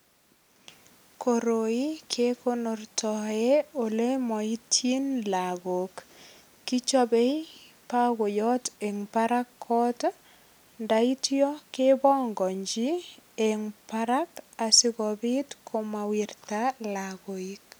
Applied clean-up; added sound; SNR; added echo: none; none; none; none.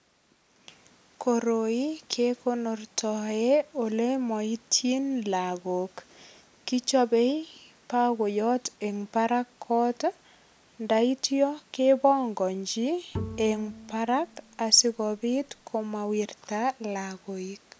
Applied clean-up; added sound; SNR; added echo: none; Bowed string instrument; 13 dB; none.